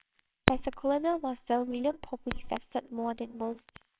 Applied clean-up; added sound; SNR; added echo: neural separator model SepFormer WHAMR!.